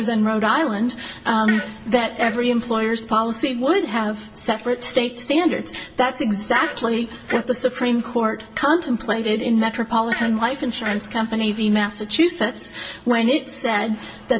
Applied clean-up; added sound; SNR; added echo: none; Fart; 10 dB; reverberation time 0.6 s.